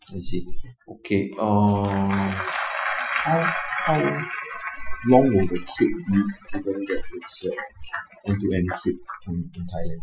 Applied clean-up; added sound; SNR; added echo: classical method Wiener filter.